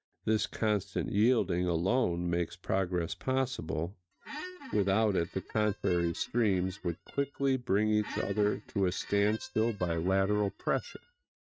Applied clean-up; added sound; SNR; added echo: neural mask model RNNoise.